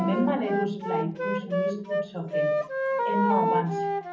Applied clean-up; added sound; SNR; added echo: none; Wind instrument, woodwind instrument; -2 dB; reverberation time 0.6 s.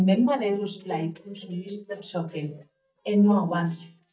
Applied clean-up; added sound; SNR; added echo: neural mask model DeepFilterNet 3.